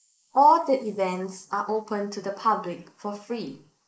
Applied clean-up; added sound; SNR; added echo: neural mask model Resemble Enhance denoiser.